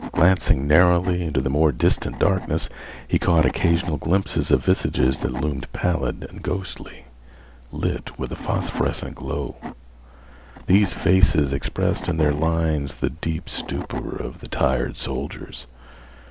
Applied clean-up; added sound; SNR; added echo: none; Wood / Tools; 17 dB; none.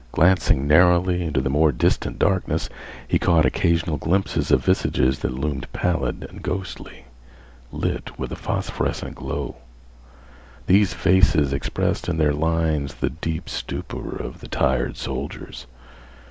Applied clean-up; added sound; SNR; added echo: none; none; none; none.